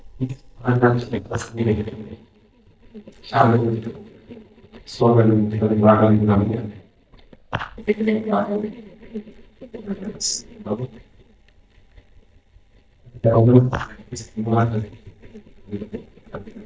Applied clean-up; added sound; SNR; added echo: neural mask model DeepFilterNet 3.